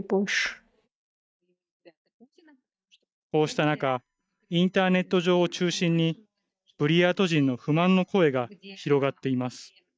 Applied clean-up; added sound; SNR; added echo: neural mask model DeepFilterNet 3.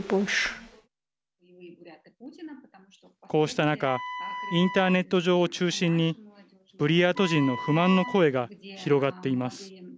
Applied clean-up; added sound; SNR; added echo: none; Wind instrument, woodwind instrument; 11 dB; none.